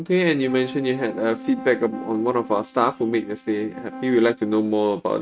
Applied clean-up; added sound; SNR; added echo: neural mask model RNNoise.